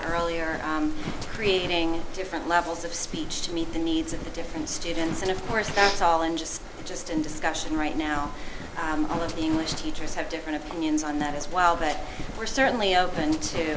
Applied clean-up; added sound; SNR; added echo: none; Livestock, farm animals, working animals; 4 dB; none.